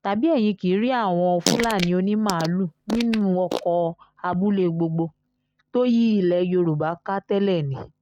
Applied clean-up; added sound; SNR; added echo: neural mask model RNNoise.